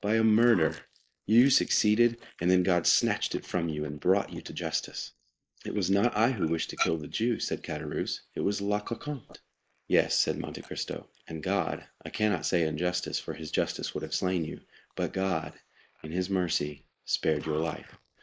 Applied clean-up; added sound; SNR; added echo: neural mask model Resemble Enhance denoiser.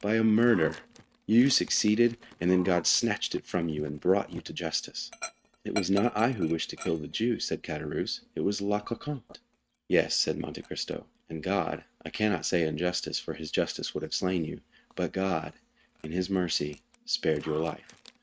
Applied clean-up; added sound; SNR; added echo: neural mask model RNNoise.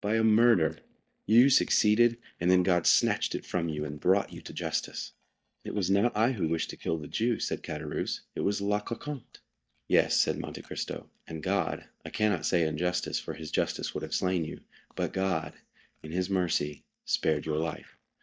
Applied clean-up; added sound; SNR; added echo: neural mask model DeepFilterNet 3.